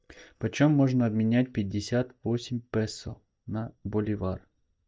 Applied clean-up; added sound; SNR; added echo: neural mask model DeepFilterNet 3.